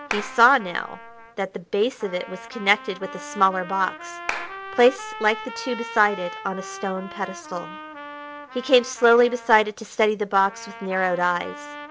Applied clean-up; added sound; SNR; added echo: none; Trumpet + Clapping; 13 dB; none.